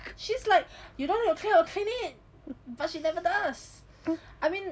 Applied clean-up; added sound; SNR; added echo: none; none; none; none.